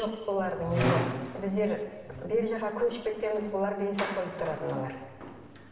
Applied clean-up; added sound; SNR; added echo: none; Squeak; 6 dB; reverberation time 1.2 s.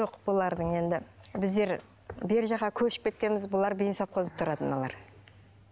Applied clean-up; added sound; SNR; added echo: none; none; none; none.